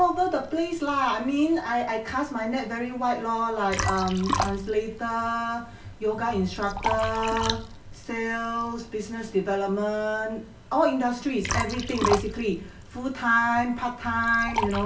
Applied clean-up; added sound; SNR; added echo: none; Liquid; 8 dB; reverberation time 0.1 s.